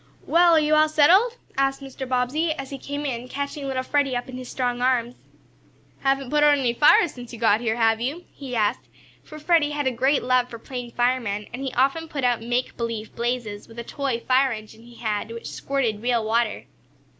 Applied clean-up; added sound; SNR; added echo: none; none; none; none.